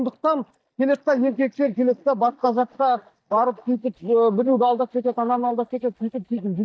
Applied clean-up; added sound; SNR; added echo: neural mask model DeepFilterNet 3.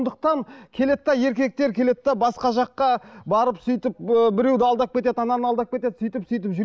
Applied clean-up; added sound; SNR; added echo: none; none; none; none.